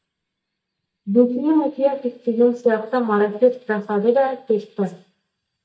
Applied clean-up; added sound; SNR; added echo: neural mask model DeepFilterNet 3.